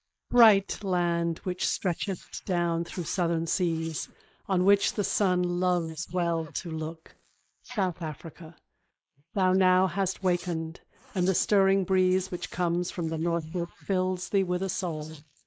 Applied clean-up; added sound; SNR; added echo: neural mask model Resemble Enhance denoiser.